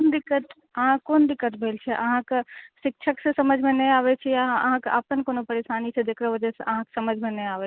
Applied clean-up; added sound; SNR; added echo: none; none; none; none.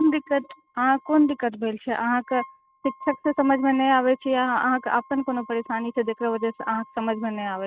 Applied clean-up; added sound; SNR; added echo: neural mask model RNNoise.